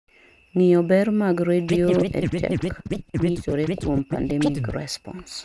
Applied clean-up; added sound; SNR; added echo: neural mask model RNNoise.